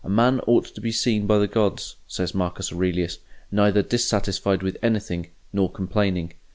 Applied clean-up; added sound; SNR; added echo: none; none; none; none.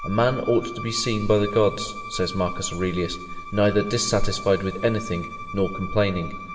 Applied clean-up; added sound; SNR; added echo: none; Bowed string instrument; 13 dB; reverberation time 2.2 s.